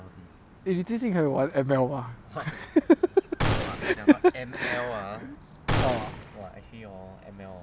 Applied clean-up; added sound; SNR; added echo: none; Gunshot, gunfire; 4 dB; none.